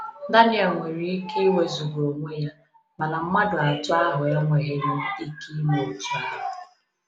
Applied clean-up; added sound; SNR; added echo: none; none; none; none.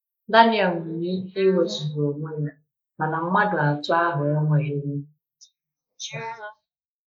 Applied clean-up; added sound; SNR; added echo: neural mask model Resemble Enhance denoiser.